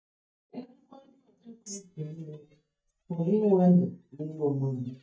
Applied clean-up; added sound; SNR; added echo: neural mask model DeepFilterNet 3.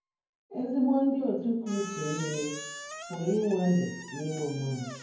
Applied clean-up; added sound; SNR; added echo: none; Squeak; 14 dB; reverberation time 0.9 s.